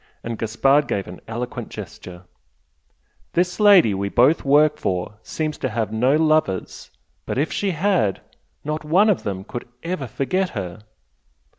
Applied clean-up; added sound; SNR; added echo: none; none; none; none.